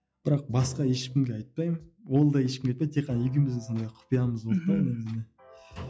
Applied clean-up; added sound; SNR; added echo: classical method log-MMSE.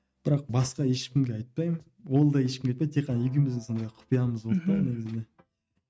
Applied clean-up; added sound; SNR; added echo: neural mask model RNNoise.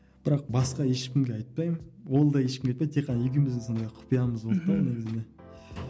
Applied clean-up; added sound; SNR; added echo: none; Drum; 19 dB; none.